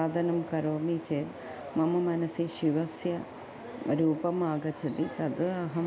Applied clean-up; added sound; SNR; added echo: none; none; none; none.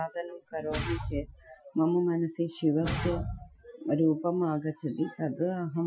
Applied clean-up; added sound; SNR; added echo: classical method Wiener filter.